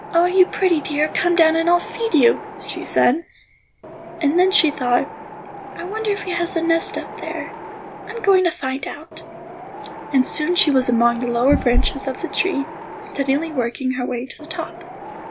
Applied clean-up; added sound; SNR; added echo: none; Wind; 14 dB; none.